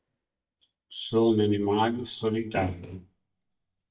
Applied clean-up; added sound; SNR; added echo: neural mask model DeepFilterNet 3.